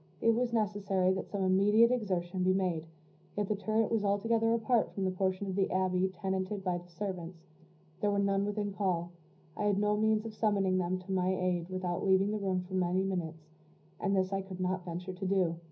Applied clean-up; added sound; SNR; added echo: none; none; none; reverberation time 0.4 s.